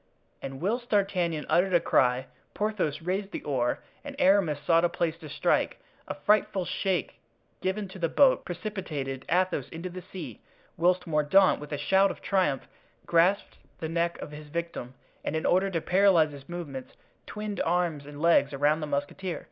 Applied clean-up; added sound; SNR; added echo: none; none; none; none.